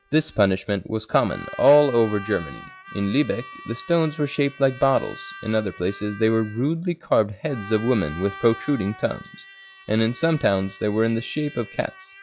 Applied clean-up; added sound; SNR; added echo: classical method log-MMSE.